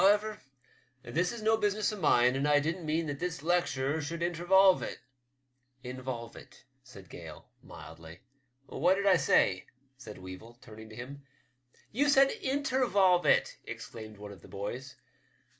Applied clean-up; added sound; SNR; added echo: none; none; none; none.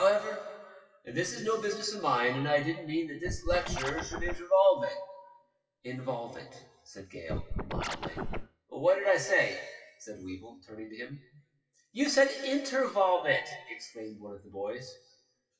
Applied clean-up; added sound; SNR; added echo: classical method WPE with log-MMSE.